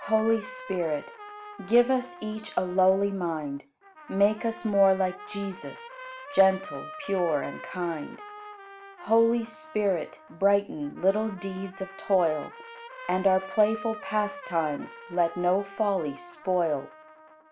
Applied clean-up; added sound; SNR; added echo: none; Trumpet; 16 dB; none.